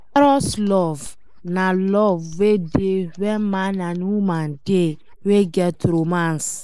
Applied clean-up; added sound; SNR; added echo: neural mask model Resemble Enhance denoiser.